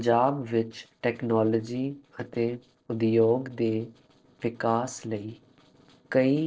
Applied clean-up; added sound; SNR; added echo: neural separator model SepFormer DNS4.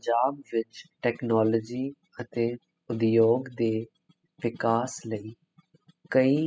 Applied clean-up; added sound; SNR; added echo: classical method spectral subtraction.